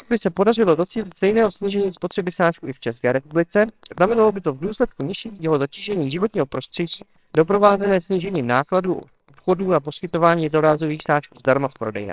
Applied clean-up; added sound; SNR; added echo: neural separator model SepFormer WHAMR!.